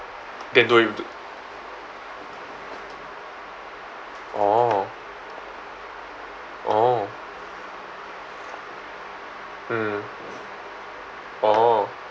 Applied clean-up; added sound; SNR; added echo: none; none; none; none.